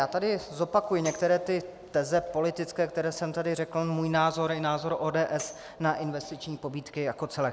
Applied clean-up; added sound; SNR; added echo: none; Tambourine; 19 dB; none.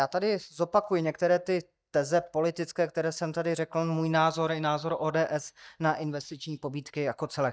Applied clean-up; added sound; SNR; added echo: neural mask model DeepFilterNet 3.